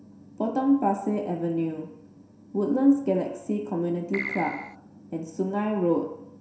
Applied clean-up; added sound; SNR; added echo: none; Keyboard (musical); 7 dB; reverberation time 0.7 s.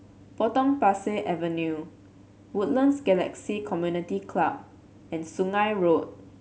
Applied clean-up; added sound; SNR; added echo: none; none; none; none.